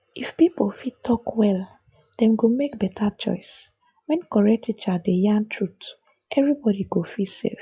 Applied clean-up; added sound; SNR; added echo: classical method log-MMSE.